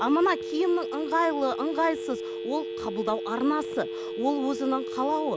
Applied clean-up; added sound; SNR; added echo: none; Telephone; 6 dB; none.